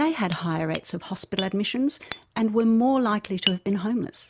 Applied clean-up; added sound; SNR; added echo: none; Hammer; 10 dB; none.